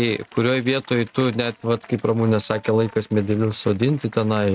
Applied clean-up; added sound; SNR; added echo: neural mask model RNNoise.